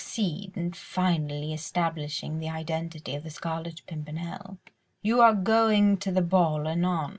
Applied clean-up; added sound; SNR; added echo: none; none; none; none.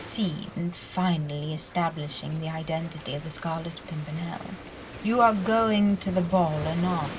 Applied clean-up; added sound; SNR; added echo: none; Waves, surf; 14 dB; none.